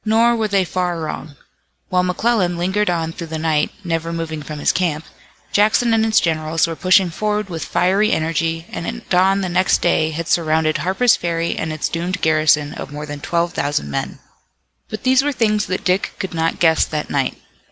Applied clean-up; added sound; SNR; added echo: none; none; none; none.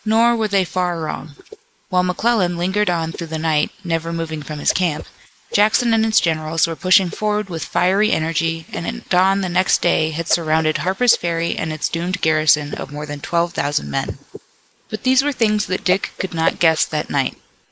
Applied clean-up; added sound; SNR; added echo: neural mask model Resemble Enhance denoiser.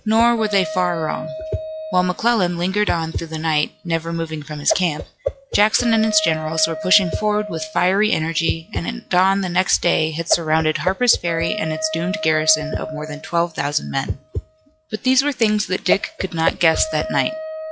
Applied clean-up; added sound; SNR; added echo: classical method log-MMSE.